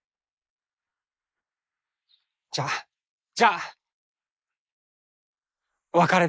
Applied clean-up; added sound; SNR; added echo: neural mask model Resemble Enhance denoiser.